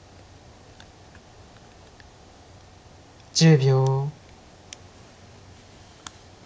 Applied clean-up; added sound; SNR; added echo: none; none; none; none.